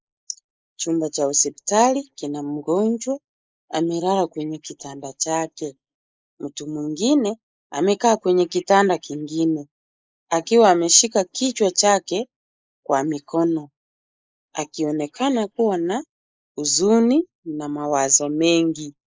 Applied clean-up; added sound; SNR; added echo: neural mask model Resemble Enhance denoiser.